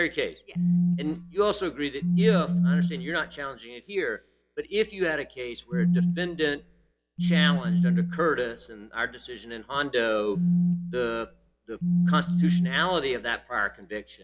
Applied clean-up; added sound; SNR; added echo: none; Telephone; -4 dB; none.